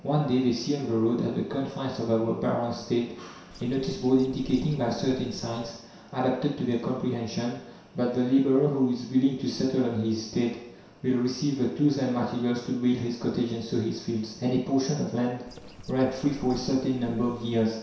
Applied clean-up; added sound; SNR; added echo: none; Bird; 19 dB; reverberation time 0.7 s.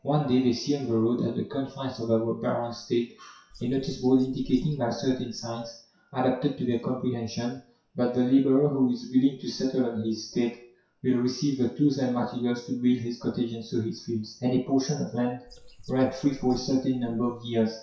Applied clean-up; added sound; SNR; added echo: classical method WPE with log-MMSE.